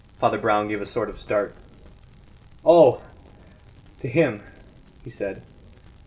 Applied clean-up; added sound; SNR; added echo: none; none; none; none.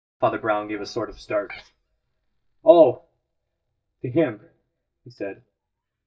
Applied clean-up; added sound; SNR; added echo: neural mask model DeepFilterNet 3.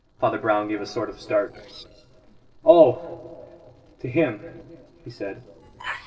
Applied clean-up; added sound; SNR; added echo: neural separator model SepFormer DNS4.